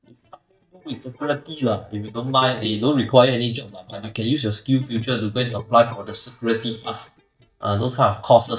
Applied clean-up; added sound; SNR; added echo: neural mask model DeepFilterNet 3.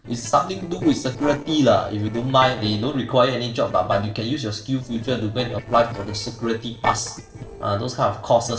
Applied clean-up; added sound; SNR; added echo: neural separator model SepFormer DNS4.